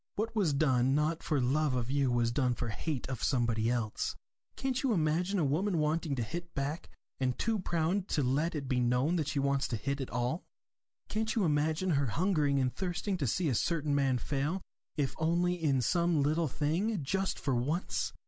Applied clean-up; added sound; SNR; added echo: none; none; none; none.